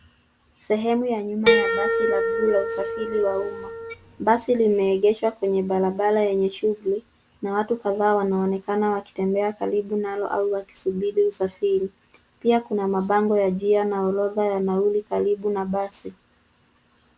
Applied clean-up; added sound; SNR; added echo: none; Harp; 1 dB; none.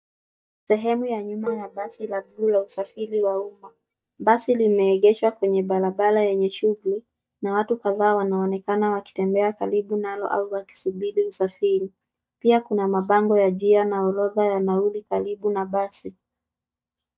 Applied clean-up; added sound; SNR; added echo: neural mask model DeepFilterNet 3.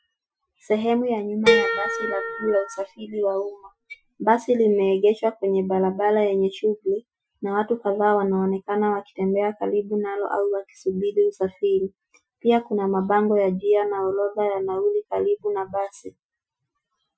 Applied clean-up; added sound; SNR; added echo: classical method Wiener filter.